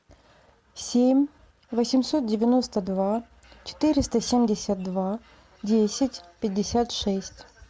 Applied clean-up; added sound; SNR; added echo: none; none; none; none.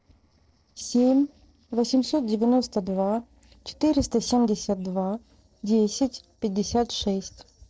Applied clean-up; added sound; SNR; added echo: neural separator model SepFormer DNS4.